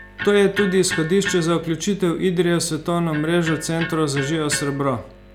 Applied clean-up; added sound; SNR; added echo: none; Electric guitar; 12 dB; none.